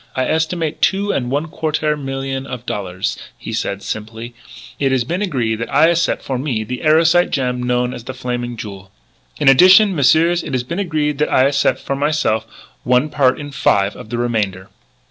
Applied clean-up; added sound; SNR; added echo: none; none; none; none.